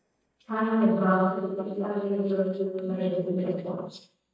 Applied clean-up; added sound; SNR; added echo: neural mask model DeepFilterNet 3.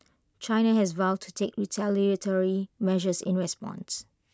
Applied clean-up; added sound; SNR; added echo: none; none; none; none.